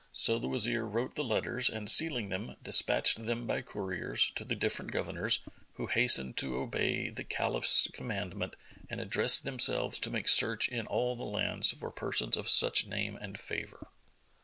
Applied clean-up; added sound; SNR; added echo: none; none; none; none.